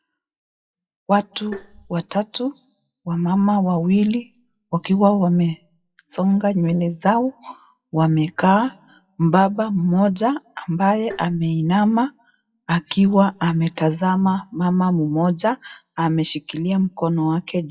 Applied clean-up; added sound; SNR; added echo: classical method WPE with log-MMSE.